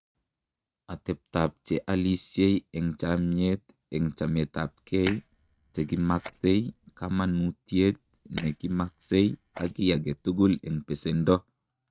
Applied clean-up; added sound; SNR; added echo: neural mask model RNNoise.